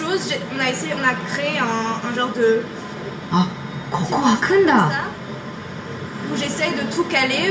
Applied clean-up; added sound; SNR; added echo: none; none; none; reverberation time 0.5 s.